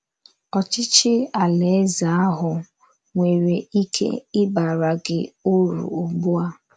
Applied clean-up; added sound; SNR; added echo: none; none; none; none.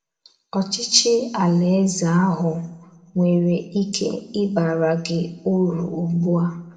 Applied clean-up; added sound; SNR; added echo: none; none; none; reverberation time 0.6 s.